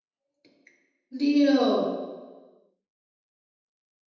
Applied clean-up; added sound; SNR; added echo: none; none; none; reverberation time 1.1 s.